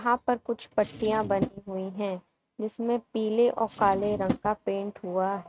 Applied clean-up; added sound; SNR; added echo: neural mask model RNNoise.